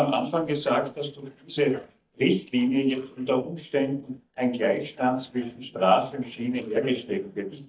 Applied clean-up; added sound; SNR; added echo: neural mask model DeepFilterNet 3.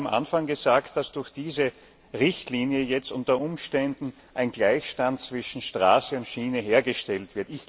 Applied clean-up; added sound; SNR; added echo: none; none; none; none.